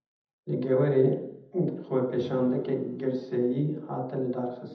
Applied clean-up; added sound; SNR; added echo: none; Acoustic guitar / Strum; 19 dB; reverberation time 0.8 s.